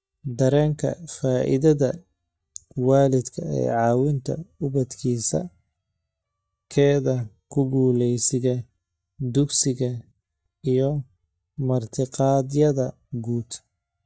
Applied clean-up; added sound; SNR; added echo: neural mask model DeepFilterNet 3.